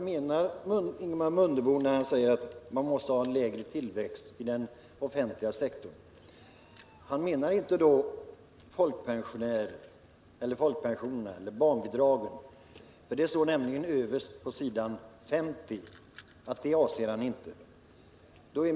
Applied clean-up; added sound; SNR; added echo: none; none; none; none.